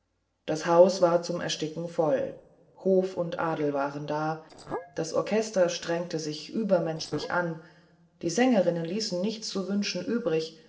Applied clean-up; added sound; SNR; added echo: neural separator model SepFormer DNS4.